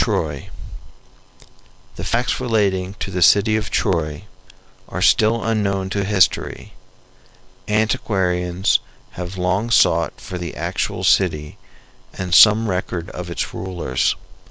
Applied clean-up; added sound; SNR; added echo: none; none; none; none.